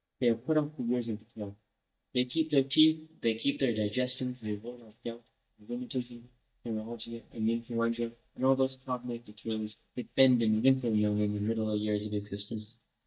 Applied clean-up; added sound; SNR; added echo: neural mask model DeepFilterNet 3.